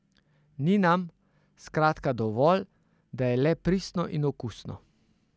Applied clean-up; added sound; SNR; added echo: none; none; none; none.